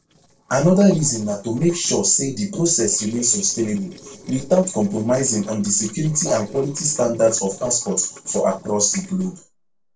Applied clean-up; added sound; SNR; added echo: neural separator model SepFormer DNS4.